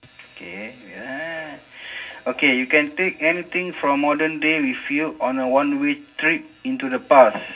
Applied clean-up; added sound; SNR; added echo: none; none; none; reverberation time 0.4 s.